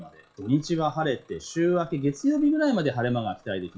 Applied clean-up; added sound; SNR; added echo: classical method WPE with log-MMSE.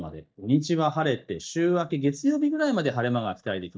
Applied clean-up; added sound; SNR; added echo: neural mask model DeepFilterNet 3.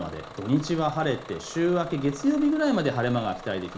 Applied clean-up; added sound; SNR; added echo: none; Bus / Engine; 17 dB; reverberation time 0.4 s.